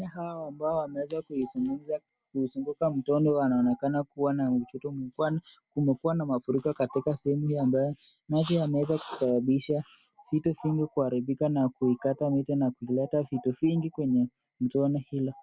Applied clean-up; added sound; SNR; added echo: none; none; none; none.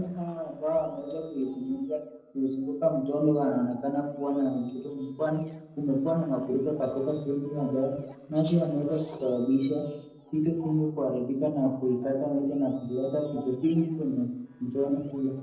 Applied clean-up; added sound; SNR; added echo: neural separator model SepFormer DNS4.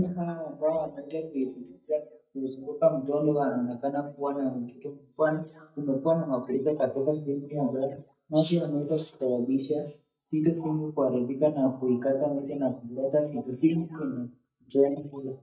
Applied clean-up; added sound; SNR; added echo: neural mask model DeepFilterNet 3.